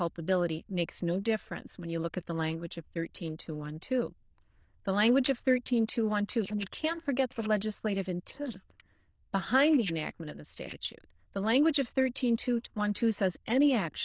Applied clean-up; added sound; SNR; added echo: neural diffusion model UNIVERSE++.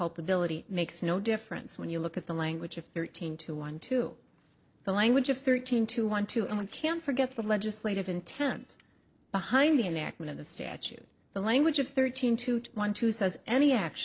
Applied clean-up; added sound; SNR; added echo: neural separator model SepFormer DNS4.